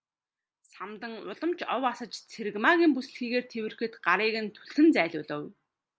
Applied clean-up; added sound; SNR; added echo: none; none; none; none.